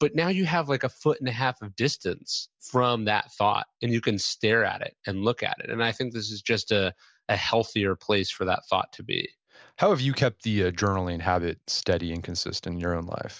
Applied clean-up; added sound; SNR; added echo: none; none; none; none.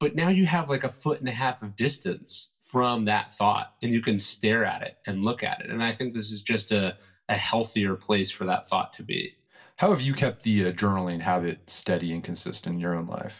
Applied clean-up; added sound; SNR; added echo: none; none; none; reverberation time 0.2 s.